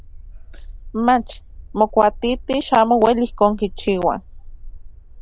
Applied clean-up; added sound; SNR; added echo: none; Bark; 15 dB; none.